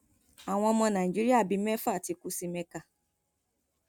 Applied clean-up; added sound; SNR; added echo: none; none; none; none.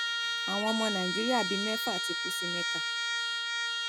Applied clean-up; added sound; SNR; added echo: none; Trumpet; -3 dB; none.